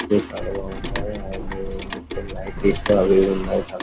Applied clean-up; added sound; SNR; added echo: none; Clock + Bird; 6 dB; none.